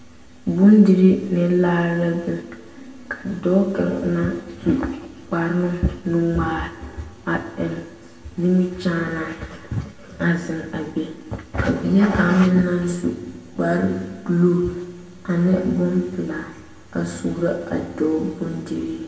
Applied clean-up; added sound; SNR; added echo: none; none; none; reverberation time 0.2 s.